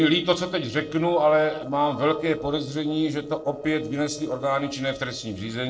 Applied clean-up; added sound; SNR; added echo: neural separator model SepFormer DNS4.